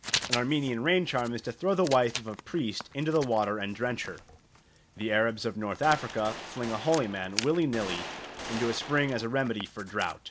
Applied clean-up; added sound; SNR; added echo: none; Gunshot, gunfire + Writing; 11 dB; none.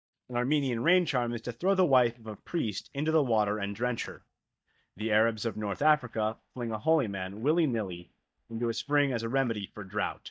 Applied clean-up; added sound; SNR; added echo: neural mask model DeepFilterNet 3.